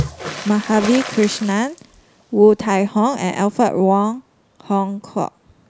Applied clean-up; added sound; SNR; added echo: none; Water / Splash, splatter; 14 dB; none.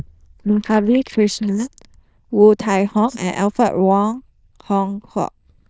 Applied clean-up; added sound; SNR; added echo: neural diffusion model UNIVERSE++.